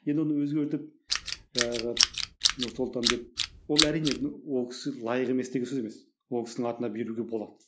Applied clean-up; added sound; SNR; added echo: none; Tools; -1 dB; none.